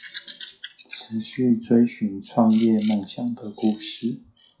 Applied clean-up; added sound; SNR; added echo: classical method WPE with log-MMSE.